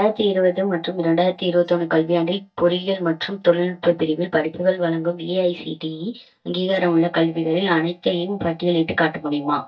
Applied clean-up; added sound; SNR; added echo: neural mask model DeepFilterNet 3.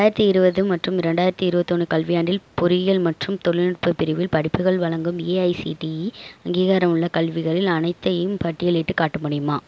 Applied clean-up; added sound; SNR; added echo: none; none; none; none.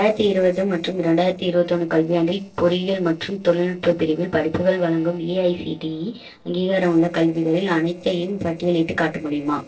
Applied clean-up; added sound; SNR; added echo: neural separator model SepFormer DNS4.